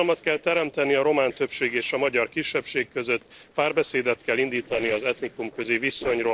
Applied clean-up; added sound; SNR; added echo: neural separator model SepFormer DNS4.